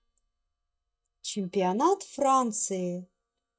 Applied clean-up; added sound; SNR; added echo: neural mask model DeepFilterNet 3.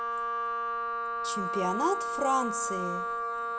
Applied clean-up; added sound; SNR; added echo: none; Wind instrument, woodwind instrument; -2 dB; reverberation time 1.4 s.